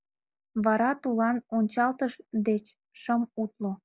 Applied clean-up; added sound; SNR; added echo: none; none; none; none.